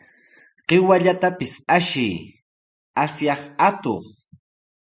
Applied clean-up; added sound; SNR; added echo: none; none; none; none.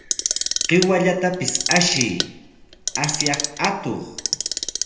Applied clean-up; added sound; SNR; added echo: none; Clock; 3 dB; reverberation time 0.8 s.